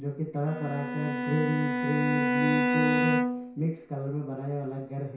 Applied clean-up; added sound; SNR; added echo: none; Bowed string instrument; -1 dB; reverberation time 0.6 s.